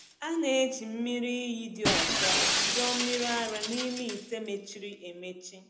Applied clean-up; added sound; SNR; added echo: none; Shatter; 0 dB; reverberation time 0.7 s.